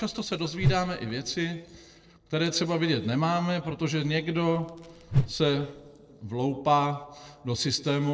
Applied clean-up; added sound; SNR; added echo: neural separator model SepFormer DNS4.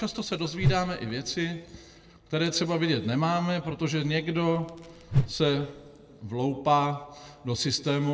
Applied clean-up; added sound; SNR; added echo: none; Whoosh, swoosh, swish; 2 dB; reverberation time 0.8 s.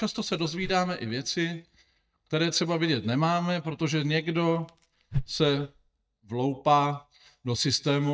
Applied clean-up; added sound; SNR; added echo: neural mask model DeepFilterNet 3.